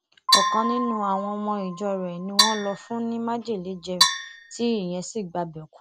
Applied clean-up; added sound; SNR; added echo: none; Piano + Percussion; -1 dB; none.